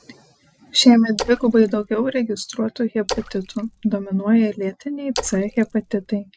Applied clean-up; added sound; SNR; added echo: none; Splash, splatter; 13 dB; none.